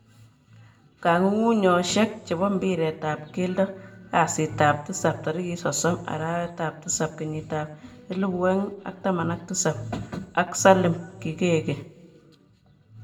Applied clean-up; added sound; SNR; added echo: none; none; none; reverberation time 0.5 s.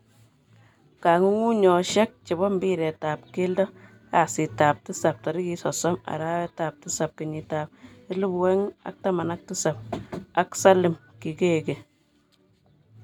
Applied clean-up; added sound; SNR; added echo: none; none; none; none.